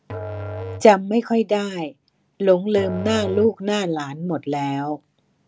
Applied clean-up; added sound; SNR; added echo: none; Musical instrument; 14 dB; none.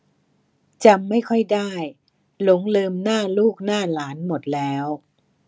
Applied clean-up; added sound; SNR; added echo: none; none; none; none.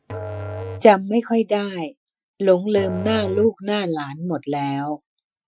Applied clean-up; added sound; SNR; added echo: classical method Wiener filter.